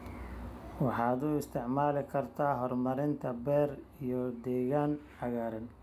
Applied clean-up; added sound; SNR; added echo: none; none; none; none.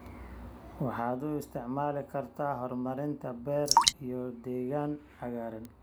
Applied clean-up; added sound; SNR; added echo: none; Drip; -3 dB; none.